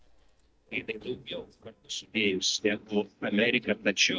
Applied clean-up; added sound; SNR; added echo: neural mask model DeepFilterNet 3.